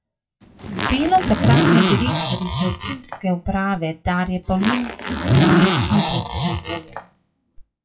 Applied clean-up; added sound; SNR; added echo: classical method WPE with log-MMSE.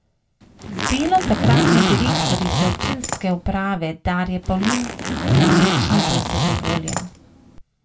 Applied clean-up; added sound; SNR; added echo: none; Zipper (clothing); -3 dB; reverberation time 0.2 s.